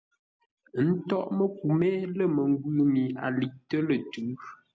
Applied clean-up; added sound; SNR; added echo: none; none; none; none.